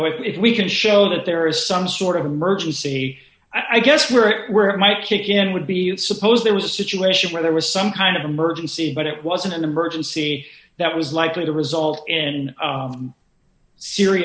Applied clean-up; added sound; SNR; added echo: none; none; none; none.